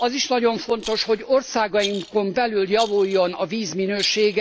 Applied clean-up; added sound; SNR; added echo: none; Rattle; 17 dB; none.